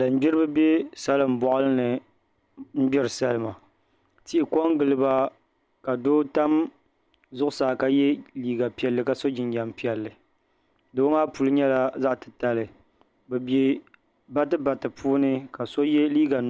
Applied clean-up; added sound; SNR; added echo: none; none; none; none.